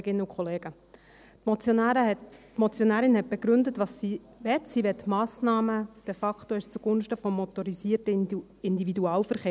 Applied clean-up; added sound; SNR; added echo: none; none; none; none.